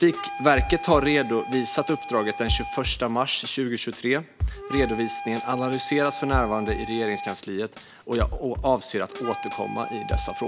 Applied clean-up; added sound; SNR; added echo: none; Drum kit + Wind instrument, woodwind instrument; 6 dB; none.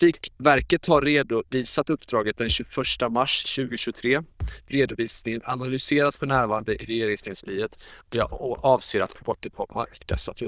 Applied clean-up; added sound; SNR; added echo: neural diffusion model UNIVERSE++.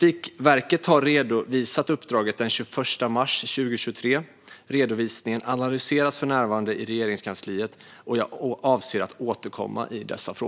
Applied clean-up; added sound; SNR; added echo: none; none; none; none.